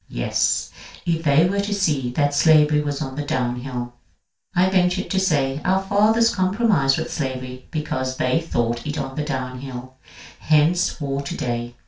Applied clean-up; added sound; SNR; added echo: none; none; none; reverberation time 0.3 s.